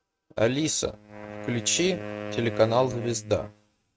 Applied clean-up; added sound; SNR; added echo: neural mask model RNNoise.